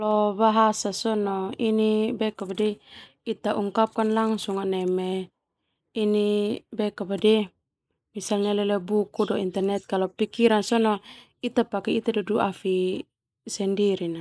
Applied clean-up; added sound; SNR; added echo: neural mask model Resemble Enhance denoiser.